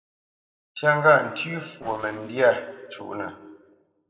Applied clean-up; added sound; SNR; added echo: neural separator model SepFormer DNS4.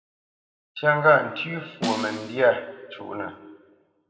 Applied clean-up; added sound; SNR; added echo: none; Snare drum; 8 dB; reverberation time 1.2 s.